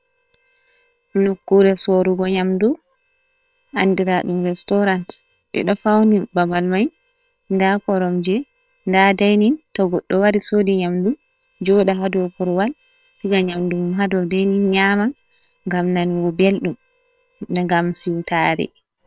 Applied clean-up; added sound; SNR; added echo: neural separator model SepFormer WHAM!.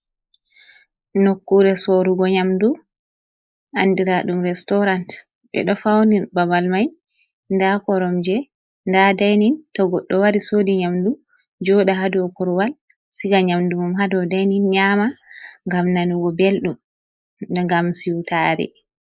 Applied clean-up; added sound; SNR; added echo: neural mask model Resemble Enhance denoiser.